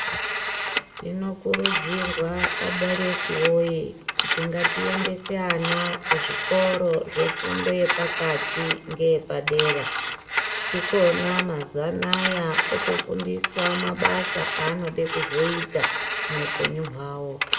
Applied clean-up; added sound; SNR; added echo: none; Telephone; 1 dB; reverberation time 0.6 s.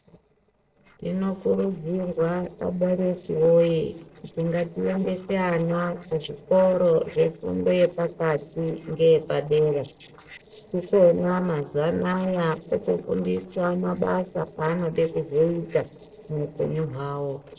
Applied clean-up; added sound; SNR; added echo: neural separator model SepFormer DNS4.